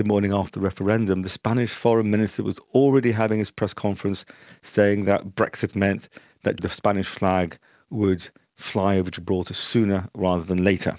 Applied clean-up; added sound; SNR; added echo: none; none; none; none.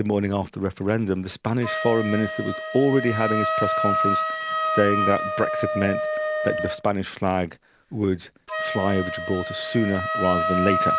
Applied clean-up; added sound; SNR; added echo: none; Wind instrument, woodwind instrument; 2 dB; none.